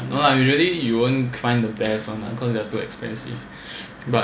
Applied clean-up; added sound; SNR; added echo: none; none; none; none.